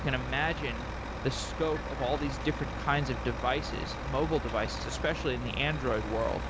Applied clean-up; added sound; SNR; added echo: none; Truck + Dog; 3 dB; none.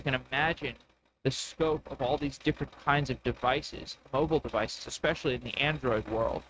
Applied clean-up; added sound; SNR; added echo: neural mask model RNNoise.